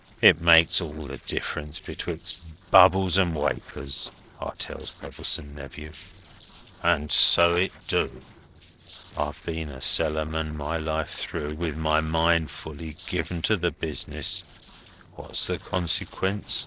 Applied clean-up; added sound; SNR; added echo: neural separator model SepFormer DNS4.